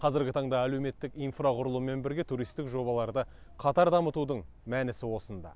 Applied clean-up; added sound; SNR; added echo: none; none; none; none.